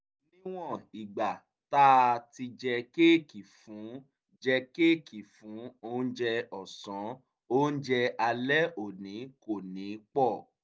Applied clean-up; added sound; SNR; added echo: none; none; none; none.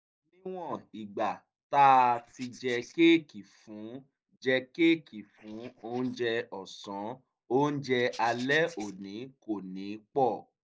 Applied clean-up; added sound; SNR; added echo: neural mask model Resemble Enhance denoiser.